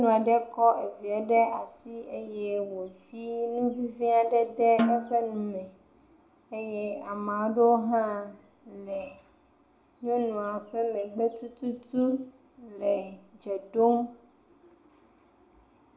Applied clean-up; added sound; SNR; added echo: none; Snare drum; 4 dB; reverberation time 0.3 s.